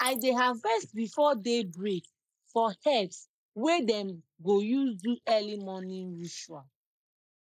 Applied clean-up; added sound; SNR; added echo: neural mask model Resemble Enhance denoiser.